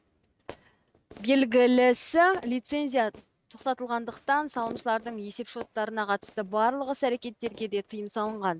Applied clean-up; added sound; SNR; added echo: neural mask model RNNoise.